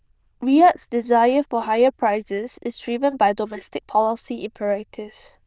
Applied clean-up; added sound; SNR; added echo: neural diffusion model UNIVERSE++.